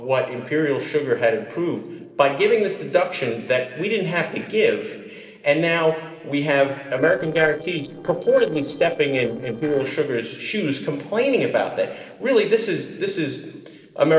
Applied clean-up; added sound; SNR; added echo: neural separator model SepFormer DNS4.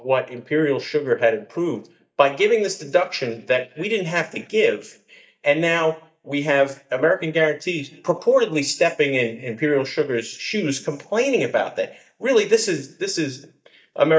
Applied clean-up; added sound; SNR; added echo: neural mask model DeepFilterNet 3.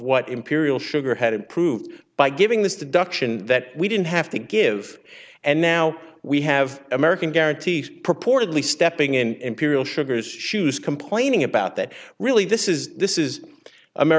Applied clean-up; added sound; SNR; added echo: none; none; none; none.